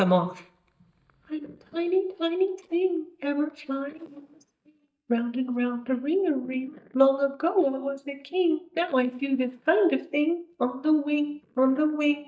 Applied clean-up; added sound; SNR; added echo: neural mask model DeepFilterNet 3.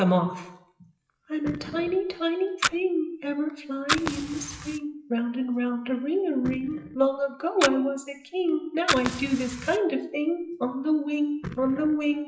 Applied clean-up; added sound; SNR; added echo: classical method WPE with log-MMSE.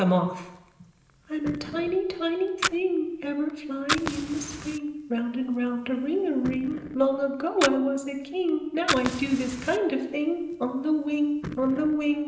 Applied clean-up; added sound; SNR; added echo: none; Fire; 10 dB; reverberation time 0.9 s.